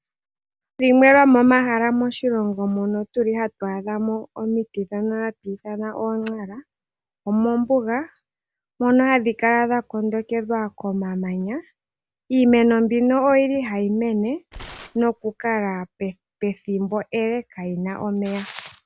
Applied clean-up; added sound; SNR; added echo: none; Tearing; 20 dB; none.